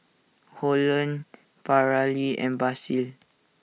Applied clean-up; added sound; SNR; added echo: none; none; none; none.